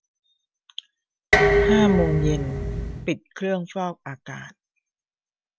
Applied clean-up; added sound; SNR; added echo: none; Dishes, pots, and pans; -5 dB; none.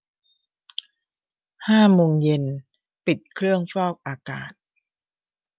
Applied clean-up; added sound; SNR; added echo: none; none; none; none.